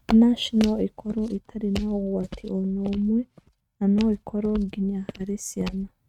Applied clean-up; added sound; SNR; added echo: neural mask model RNNoise.